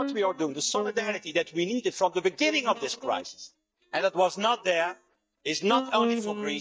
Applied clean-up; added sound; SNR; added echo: neural mask model DeepFilterNet 3.